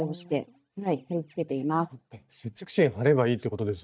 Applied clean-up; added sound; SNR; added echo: neural mask model DeepFilterNet 3.